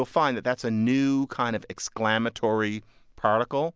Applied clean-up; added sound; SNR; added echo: none; none; none; none.